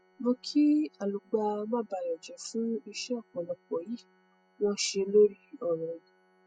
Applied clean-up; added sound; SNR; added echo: classical method spectral subtraction.